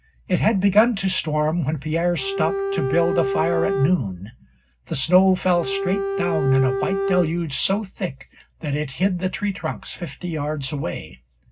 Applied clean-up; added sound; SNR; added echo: none; Bowed string instrument; 2 dB; reverberation time 0.4 s.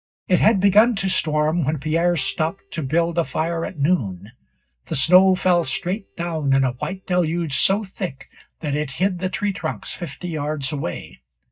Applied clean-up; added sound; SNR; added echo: neural mask model DeepFilterNet 3.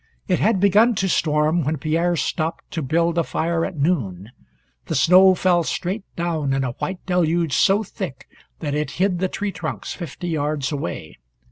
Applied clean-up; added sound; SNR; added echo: none; none; none; none.